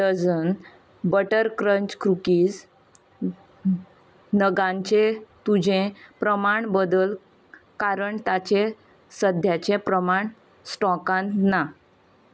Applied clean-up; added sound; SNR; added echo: none; none; none; none.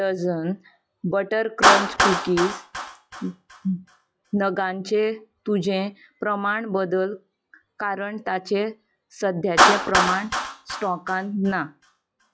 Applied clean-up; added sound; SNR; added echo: classical method log-MMSE.